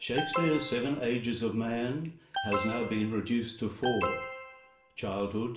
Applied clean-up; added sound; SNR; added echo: none; Alarm; 5 dB; reverberation time 0.5 s.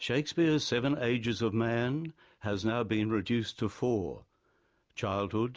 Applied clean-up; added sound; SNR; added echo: none; none; none; none.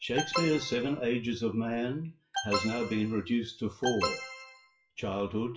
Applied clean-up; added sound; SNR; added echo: classical method WPE with log-MMSE.